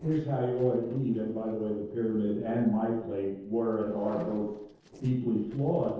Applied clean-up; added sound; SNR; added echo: neural separator model SepFormer DNS4.